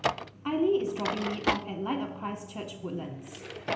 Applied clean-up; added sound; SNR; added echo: none; Drawer open or close; 3 dB; reverberation time 0.8 s.